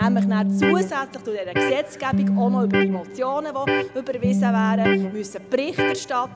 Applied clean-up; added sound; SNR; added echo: none; Electric guitar; -4 dB; none.